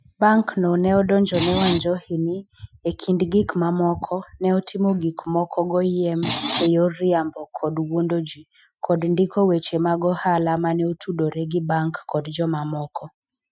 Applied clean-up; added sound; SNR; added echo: classical method Wiener filter.